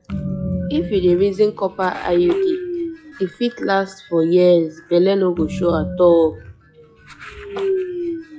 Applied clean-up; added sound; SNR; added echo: classical method log-MMSE.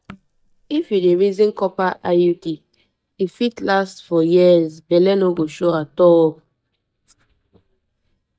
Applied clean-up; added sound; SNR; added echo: neural mask model DeepFilterNet 3.